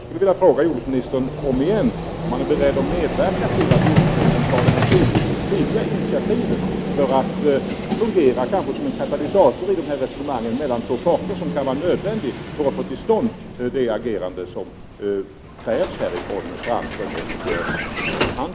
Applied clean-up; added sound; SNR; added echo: none; Vehicle; 2 dB; none.